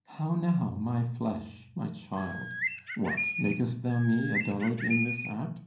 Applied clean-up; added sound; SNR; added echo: none; Bird; 4 dB; reverberation time 0.6 s.